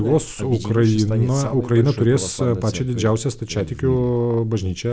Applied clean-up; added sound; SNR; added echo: none; none; none; none.